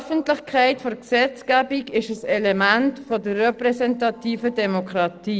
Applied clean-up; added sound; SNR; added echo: neural separator model SepFormer DNS4.